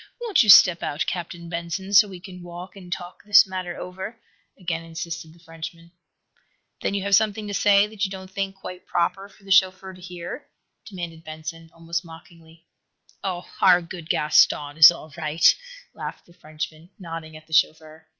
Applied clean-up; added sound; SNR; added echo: none; none; none; none.